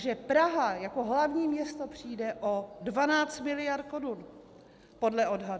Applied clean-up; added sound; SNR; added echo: none; none; none; none.